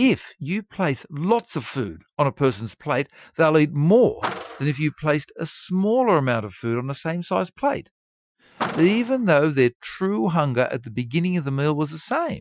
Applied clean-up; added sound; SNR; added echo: classical method Wiener filter.